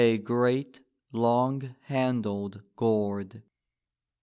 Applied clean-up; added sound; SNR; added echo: none; none; none; none.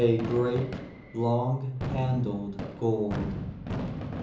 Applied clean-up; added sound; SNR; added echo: none; Fireworks; 7 dB; reverberation time 0.6 s.